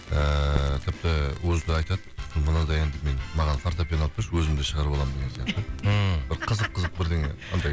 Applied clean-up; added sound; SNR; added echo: none; Crackle; 17 dB; none.